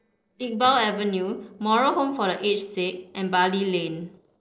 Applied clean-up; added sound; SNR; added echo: neural separator model SepFormer DNS4.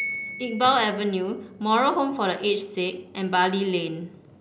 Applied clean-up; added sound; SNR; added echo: none; Piano; 15 dB; none.